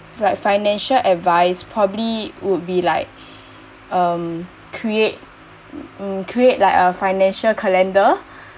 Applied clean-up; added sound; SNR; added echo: none; none; none; none.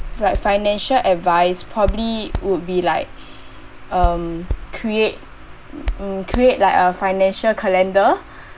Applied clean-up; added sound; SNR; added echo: none; Hands; 9 dB; none.